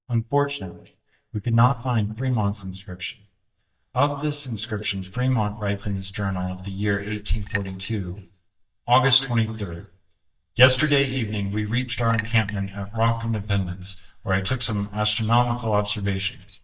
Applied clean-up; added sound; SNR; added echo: neural mask model DeepFilterNet 3.